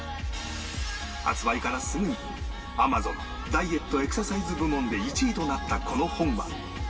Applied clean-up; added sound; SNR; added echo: none; none; none; reverberation time 2.4 s.